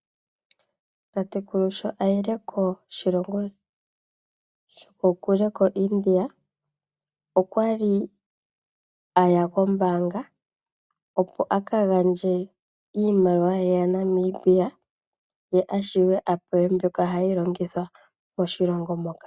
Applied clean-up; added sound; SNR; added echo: none; none; none; none.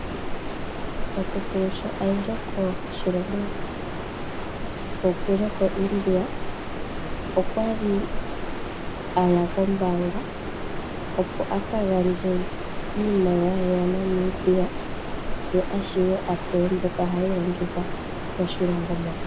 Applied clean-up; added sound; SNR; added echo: none; Stream; 3 dB; reverberation time 0.9 s.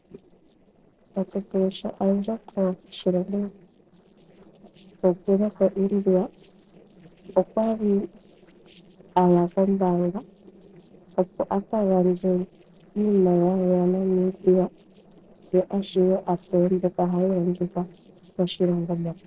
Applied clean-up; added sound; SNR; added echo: neural separator model SepFormer DNS4.